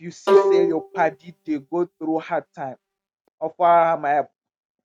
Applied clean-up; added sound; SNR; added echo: neural mask model RNNoise.